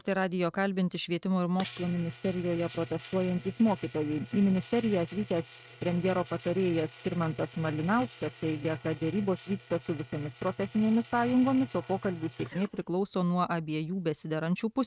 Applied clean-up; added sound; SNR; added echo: neural mask model RNNoise.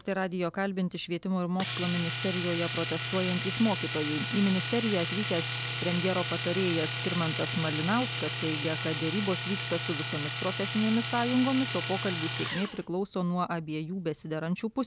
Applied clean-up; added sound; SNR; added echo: none; Domestic sounds, home sounds; 5 dB; none.